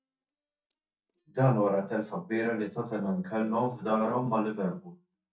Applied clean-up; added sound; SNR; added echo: neural mask model DeepFilterNet 3.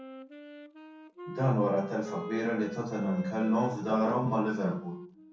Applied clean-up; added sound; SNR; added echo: none; Wind instrument, woodwind instrument; 13 dB; reverberation time 0.6 s.